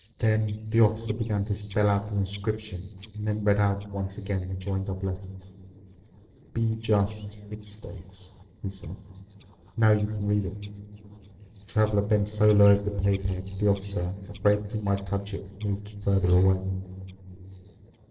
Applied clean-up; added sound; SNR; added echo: neural separator model SepFormer DNS4.